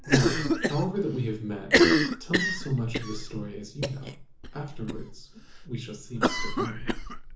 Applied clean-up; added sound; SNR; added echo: none; Cough; -5 dB; reverberation time 0.7 s.